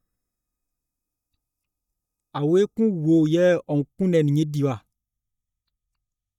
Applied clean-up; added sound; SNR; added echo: neural mask model DeepFilterNet 3.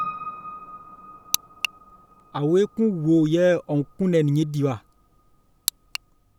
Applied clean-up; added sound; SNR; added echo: none; Piano; 17 dB; none.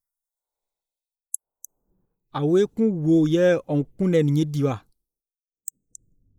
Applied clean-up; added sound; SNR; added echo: neural mask model Resemble Enhance denoiser.